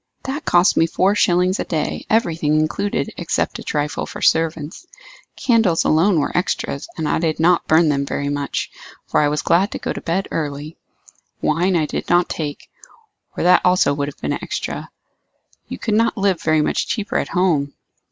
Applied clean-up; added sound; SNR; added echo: none; none; none; none.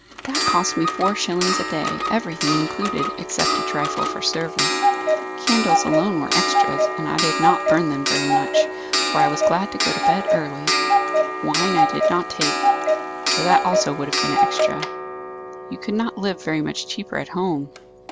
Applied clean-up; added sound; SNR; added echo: none; Clock; -3 dB; none.